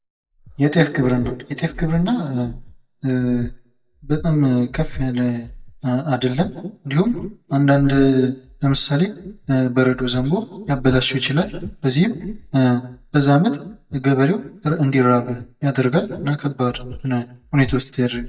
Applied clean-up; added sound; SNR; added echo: neural mask model DeepFilterNet 3.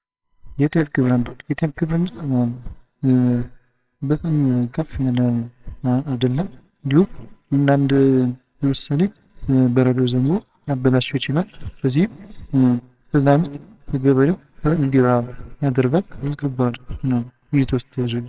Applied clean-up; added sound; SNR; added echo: neural separator model SepFormer WHAMR!.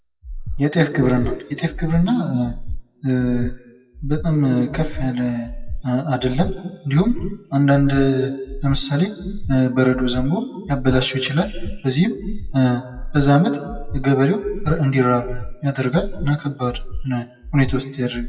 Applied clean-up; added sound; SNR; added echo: classical method WPE with log-MMSE.